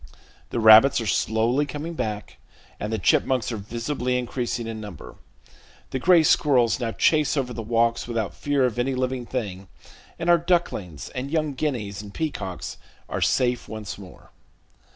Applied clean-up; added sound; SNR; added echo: none; none; none; none.